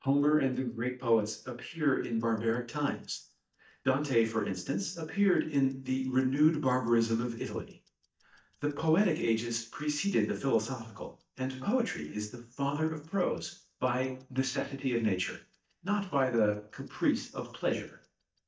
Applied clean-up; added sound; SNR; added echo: neural mask model DeepFilterNet 3.